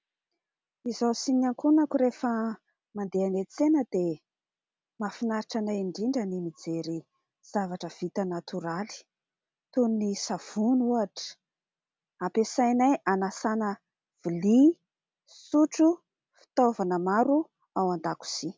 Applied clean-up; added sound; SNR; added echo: none; none; none; none.